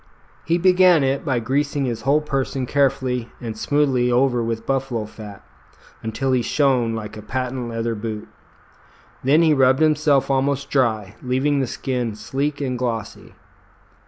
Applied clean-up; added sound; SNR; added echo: none; none; none; none.